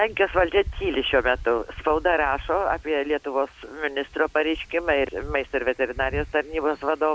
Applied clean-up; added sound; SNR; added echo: none; Wind; 15 dB; none.